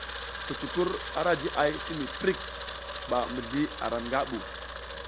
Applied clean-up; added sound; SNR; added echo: none; Camera; 7 dB; none.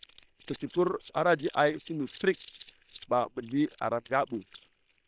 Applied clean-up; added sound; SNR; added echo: neural separator model SepFormer WHAM!.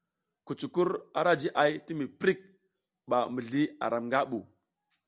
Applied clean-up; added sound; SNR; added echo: none; none; none; none.